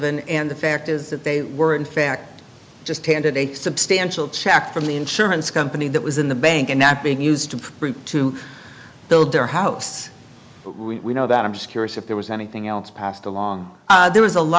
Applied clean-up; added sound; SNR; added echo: none; none; none; none.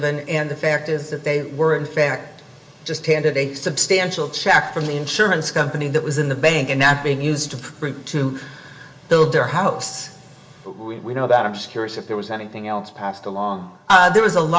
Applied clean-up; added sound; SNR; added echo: none; none; none; reverberation time 0.7 s.